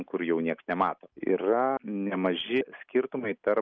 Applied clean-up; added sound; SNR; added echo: none; none; none; none.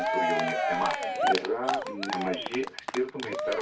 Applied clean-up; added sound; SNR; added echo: none; Cheering; -3 dB; reverberation time 0.2 s.